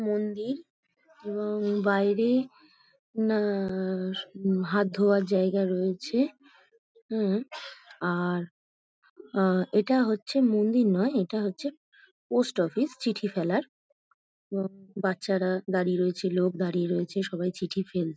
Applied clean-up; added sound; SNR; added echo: none; none; none; none.